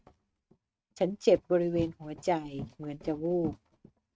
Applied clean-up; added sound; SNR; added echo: neural mask model RNNoise.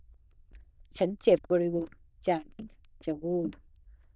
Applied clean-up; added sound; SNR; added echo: neural diffusion model UNIVERSE++.